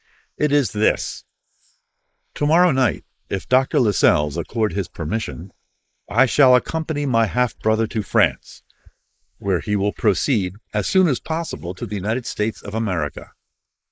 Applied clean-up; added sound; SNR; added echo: neural mask model Resemble Enhance denoiser.